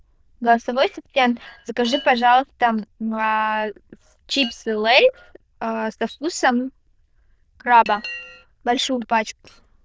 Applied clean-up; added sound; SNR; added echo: neural diffusion model UNIVERSE++.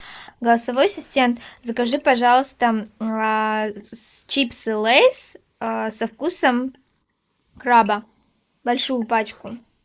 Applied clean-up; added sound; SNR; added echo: neural mask model Resemble Enhance denoiser.